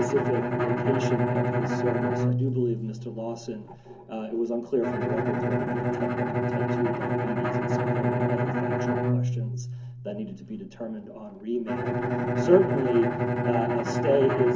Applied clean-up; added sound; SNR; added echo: none; Bowed string instrument; -2 dB; reverberation time 0.3 s.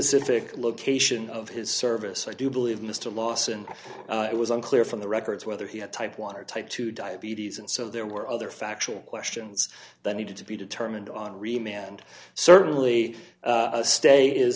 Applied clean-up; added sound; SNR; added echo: none; none; none; none.